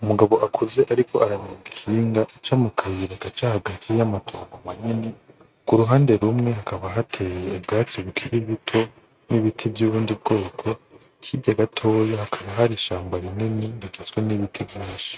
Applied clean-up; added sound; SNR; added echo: neural mask model RNNoise.